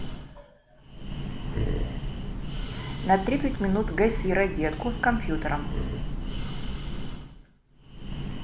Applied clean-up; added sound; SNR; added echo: none; Breathing; 1 dB; none.